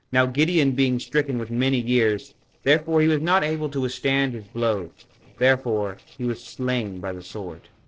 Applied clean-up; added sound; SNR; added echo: neural separator model SepFormer DNS4.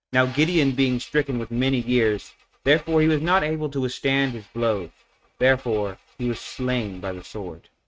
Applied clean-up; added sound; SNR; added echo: neural mask model RNNoise.